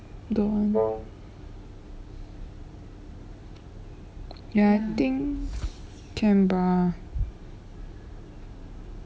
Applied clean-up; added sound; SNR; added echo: none; Wind instrument, woodwind instrument; 0 dB; none.